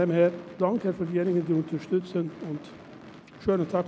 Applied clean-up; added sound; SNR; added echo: none; Gunshot, gunfire / Fireworks; 19 dB; none.